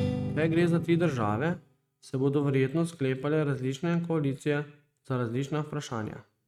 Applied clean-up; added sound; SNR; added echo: neural mask model RNNoise.